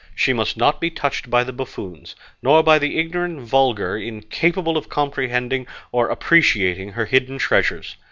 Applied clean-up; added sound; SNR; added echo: none; none; none; none.